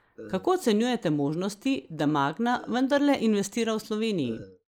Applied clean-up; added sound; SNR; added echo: neural mask model Resemble Enhance denoiser.